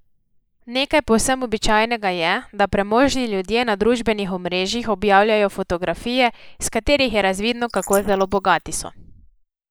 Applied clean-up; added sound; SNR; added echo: neural mask model Resemble Enhance denoiser.